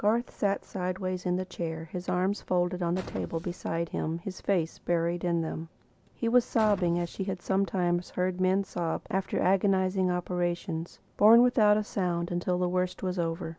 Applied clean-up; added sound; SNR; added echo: none; Boom; 18 dB; none.